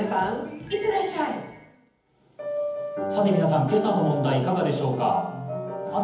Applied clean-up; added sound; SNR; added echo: none; none; none; reverberation time 1.3 s.